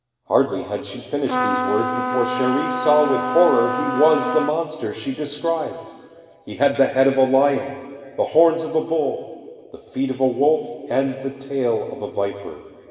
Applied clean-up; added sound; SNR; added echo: none; Trumpet; 3 dB; reverberation time 2.5 s.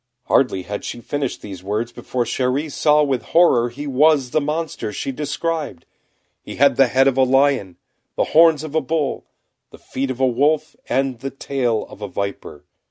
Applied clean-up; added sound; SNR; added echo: none; none; none; none.